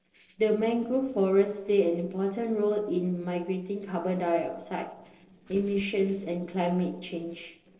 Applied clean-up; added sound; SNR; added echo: neural separator model SepFormer DNS4.